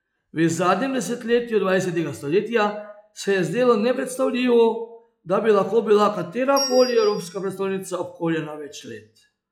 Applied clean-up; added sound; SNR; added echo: classical method log-MMSE.